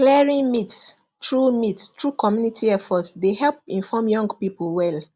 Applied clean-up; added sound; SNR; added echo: none; none; none; none.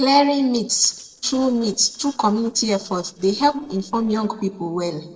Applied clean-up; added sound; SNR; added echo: neural separator model SepFormer DNS4.